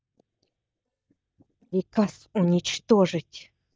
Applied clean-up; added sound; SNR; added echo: neural mask model DeepFilterNet 3.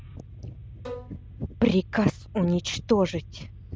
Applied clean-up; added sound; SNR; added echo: none; Bowed string instrument + Engine starting / Car; 15 dB; none.